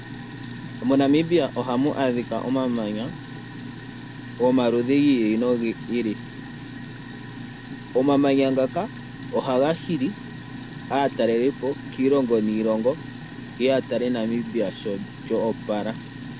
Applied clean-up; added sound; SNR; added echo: none; Sink (filling or washing); 11 dB; none.